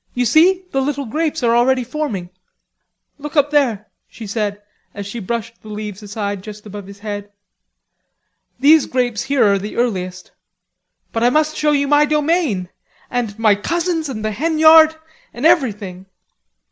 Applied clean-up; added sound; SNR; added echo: none; none; none; none.